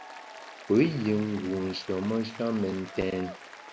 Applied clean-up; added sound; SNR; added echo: none; Applause; 15 dB; none.